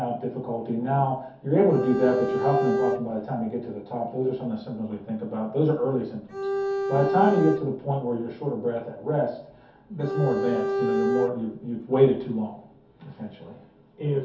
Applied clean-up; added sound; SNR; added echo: none; Bowed string instrument; 1 dB; reverberation time 0.5 s.